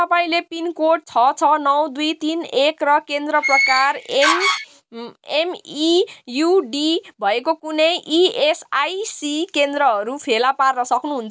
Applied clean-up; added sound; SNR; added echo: none; Door; 1 dB; none.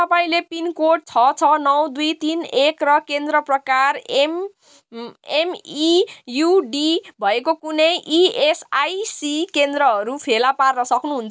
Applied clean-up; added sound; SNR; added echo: none; none; none; none.